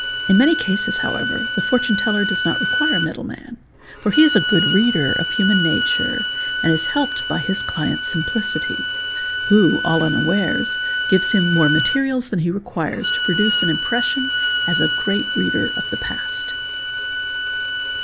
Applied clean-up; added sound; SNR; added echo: none; Bowed string instrument; 1 dB; none.